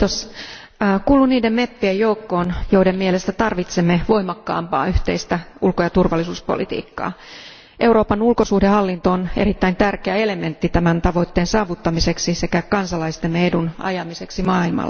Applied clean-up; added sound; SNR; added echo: none; none; none; none.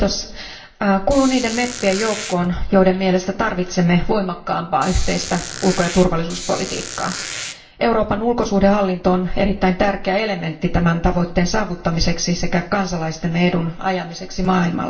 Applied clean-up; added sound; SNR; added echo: none; Squeak; 11 dB; reverberation time 0.4 s.